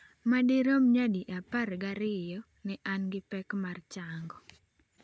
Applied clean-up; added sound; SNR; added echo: none; none; none; none.